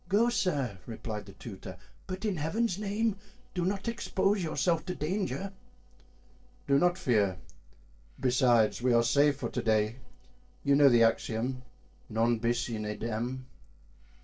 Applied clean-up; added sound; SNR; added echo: neural separator model SepFormer DNS4.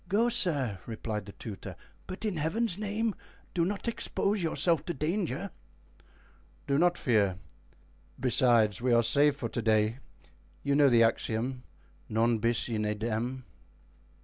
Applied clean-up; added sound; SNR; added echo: none; none; none; none.